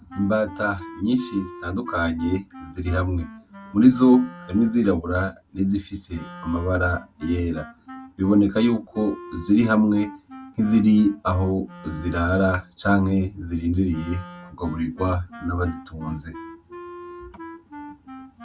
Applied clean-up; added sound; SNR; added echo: none; Wind instrument, woodwind instrument; 18 dB; none.